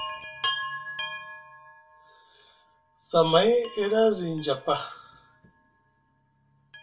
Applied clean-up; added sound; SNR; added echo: none; Chime; 11 dB; reverberation time 0.2 s.